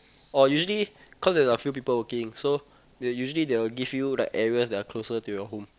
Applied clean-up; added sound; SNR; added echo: none; none; none; none.